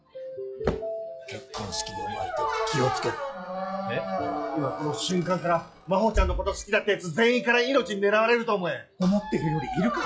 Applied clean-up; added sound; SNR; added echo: classical method log-MMSE.